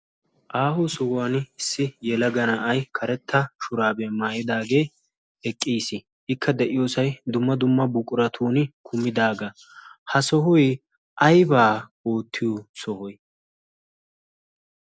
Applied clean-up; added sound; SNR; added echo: none; none; none; none.